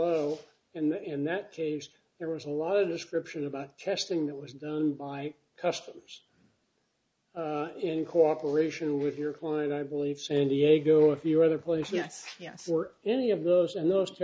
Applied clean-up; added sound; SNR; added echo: none; none; none; none.